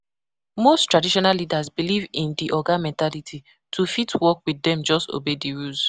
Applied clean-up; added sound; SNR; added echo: none; none; none; none.